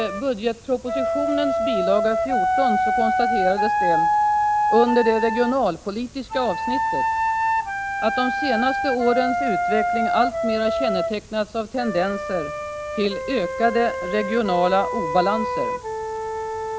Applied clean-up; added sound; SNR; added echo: none; Wind instrument, woodwind instrument; 0 dB; none.